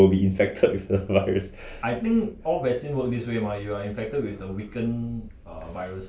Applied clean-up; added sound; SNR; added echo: none; none; none; none.